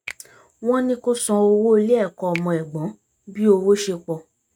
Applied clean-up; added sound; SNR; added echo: neural mask model RNNoise.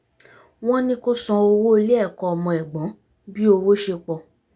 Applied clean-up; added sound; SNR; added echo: none; none; none; none.